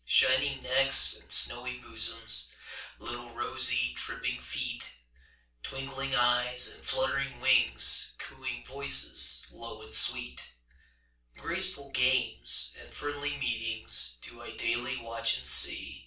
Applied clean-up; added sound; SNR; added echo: none; none; none; reverberation time 0.3 s.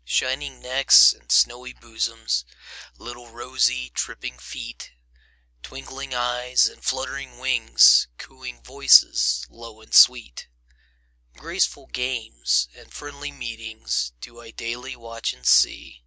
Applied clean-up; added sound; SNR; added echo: none; none; none; none.